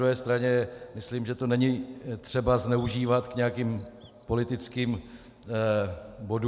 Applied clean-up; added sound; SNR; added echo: none; Bird; 19 dB; none.